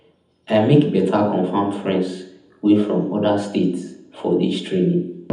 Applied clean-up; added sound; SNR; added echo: none; none; none; reverberation time 0.8 s.